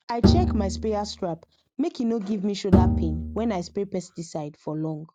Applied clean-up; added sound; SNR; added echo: none; Bowed string instrument; -4 dB; none.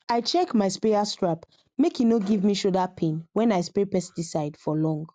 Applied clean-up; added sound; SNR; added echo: none; none; none; none.